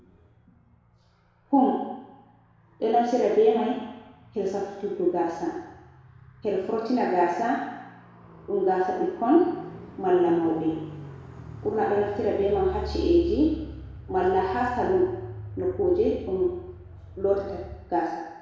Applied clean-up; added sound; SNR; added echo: none; Car; 16 dB; reverberation time 1.1 s.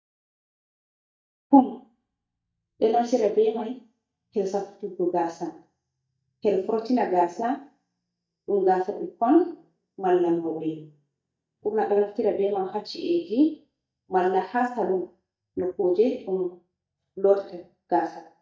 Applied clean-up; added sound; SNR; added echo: neural mask model DeepFilterNet 3.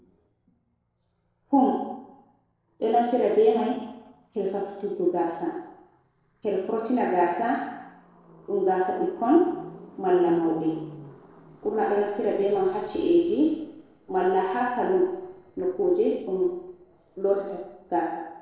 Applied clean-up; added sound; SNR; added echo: neural separator model SepFormer DNS4.